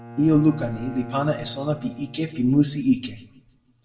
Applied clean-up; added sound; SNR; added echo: none; Bowed string instrument; 16 dB; reverberation time 0.7 s.